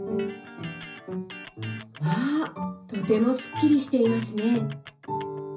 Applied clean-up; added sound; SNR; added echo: none; Electric guitar; 17 dB; reverberation time 0.5 s.